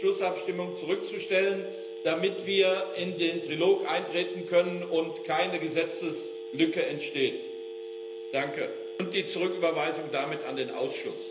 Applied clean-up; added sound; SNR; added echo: none; Telephone; 9 dB; reverberation time 1.4 s.